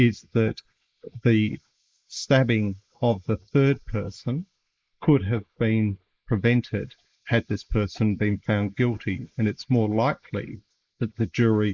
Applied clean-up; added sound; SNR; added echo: neural mask model Resemble Enhance denoiser.